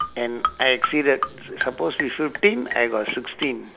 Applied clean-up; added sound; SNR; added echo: none; Marimba, xylophone; 6 dB; none.